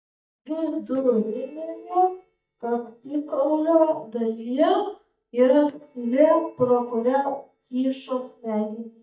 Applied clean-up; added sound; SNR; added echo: neural mask model DeepFilterNet 3.